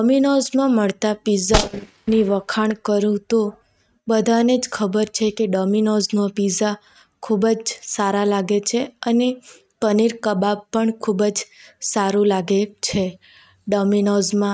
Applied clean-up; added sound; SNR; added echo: neural mask model RNNoise.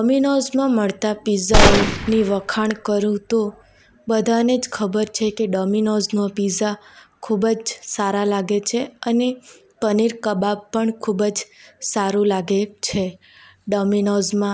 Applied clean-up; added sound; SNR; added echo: none; Gunshot, gunfire; -3 dB; none.